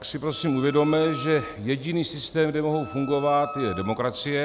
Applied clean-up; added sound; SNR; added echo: none; Wind instrument, woodwind instrument; 15 dB; none.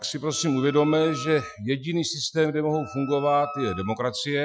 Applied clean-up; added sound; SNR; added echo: classical method Wiener filter.